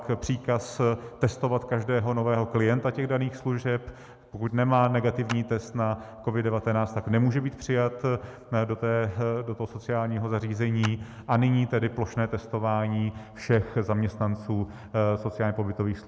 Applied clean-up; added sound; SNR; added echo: none; Clapping; 18 dB; none.